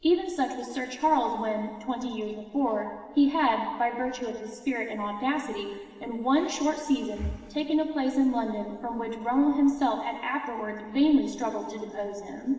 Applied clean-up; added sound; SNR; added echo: none; Breathing; 15 dB; reverberation time 2.4 s.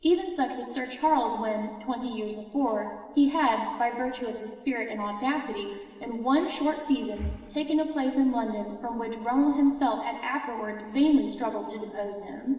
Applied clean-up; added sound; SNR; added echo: neural separator model SepFormer DNS4.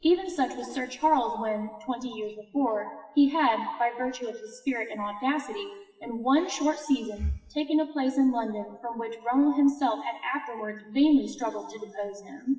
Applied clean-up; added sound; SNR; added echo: classical method WPE with log-MMSE.